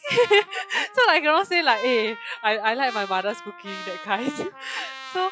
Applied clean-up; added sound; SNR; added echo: classical method log-MMSE.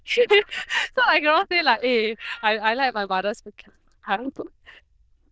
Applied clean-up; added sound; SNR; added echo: neural diffusion model UNIVERSE++.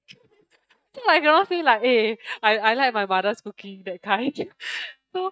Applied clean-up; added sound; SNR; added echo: neural mask model DeepFilterNet 3.